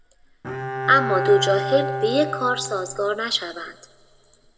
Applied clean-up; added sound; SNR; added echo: none; Bowed string instrument; 6 dB; reverberation time 1.3 s.